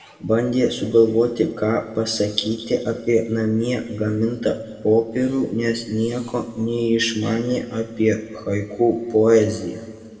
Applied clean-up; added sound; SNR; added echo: none; none; none; reverberation time 1.7 s.